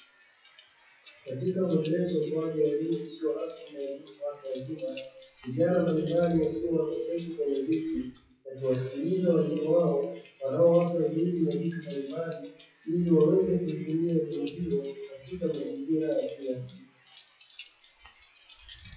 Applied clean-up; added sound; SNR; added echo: classical method WPE with log-MMSE.